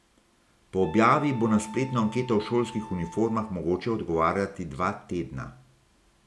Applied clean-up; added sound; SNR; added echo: none; Wind instrument, woodwind instrument; 17 dB; none.